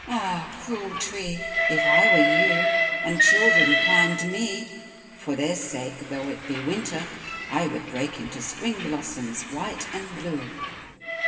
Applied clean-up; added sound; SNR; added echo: none; Train; -3 dB; reverberation time 2.8 s.